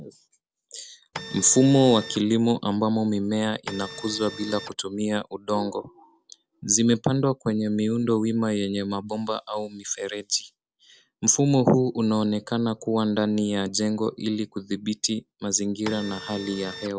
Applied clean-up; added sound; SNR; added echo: none; Printer; 13 dB; none.